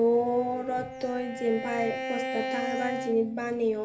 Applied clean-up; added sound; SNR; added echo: none; Bowed string instrument; 7 dB; reverberation time 0.3 s.